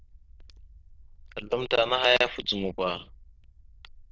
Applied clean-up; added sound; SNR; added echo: neural diffusion model UNIVERSE++.